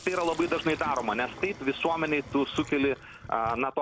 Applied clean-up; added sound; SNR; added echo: none; Sink (filling or washing); 15 dB; none.